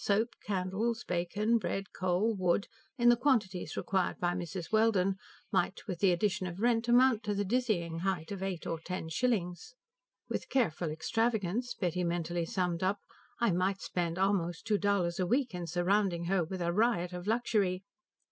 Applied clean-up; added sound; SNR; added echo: none; none; none; none.